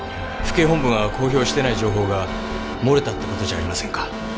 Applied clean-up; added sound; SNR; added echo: none; Alarm; 11 dB; none.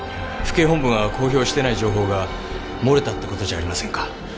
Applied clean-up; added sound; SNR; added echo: none; none; none; none.